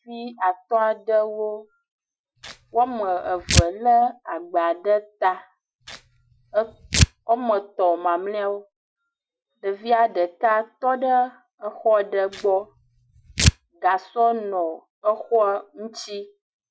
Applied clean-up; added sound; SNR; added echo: classical method Wiener filter.